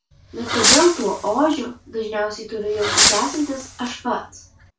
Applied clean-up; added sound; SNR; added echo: none; Fireworks; 0 dB; reverberation time 0.2 s.